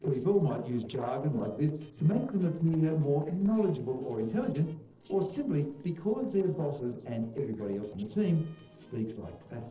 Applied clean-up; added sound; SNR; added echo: neural separator model SepFormer DNS4.